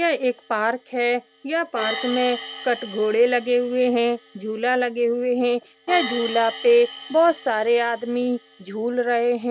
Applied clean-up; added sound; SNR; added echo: none; Hi-hat; 12 dB; none.